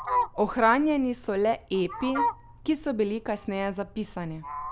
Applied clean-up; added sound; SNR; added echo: none; Fowl; 7 dB; none.